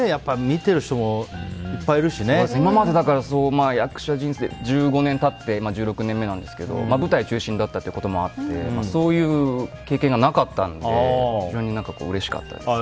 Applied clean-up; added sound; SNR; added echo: none; none; none; none.